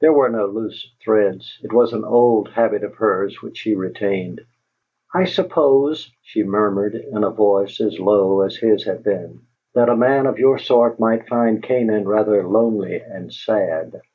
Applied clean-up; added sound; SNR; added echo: none; none; none; none.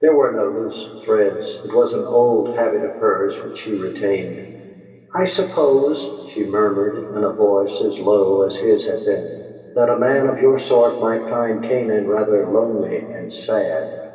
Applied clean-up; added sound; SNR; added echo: none; none; none; reverberation time 2.4 s.